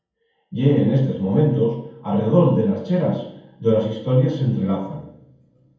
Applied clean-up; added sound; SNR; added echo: none; none; none; reverberation time 0.9 s.